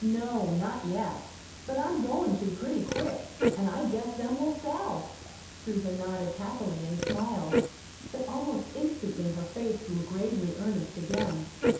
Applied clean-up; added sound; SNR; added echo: none; Burping, eructation; 5 dB; reverberation time 0.8 s.